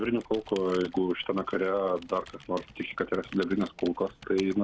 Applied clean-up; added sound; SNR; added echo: none; Computer keyboard; 20 dB; none.